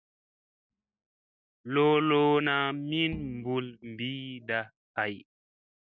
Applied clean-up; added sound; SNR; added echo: neural mask model DeepFilterNet 3.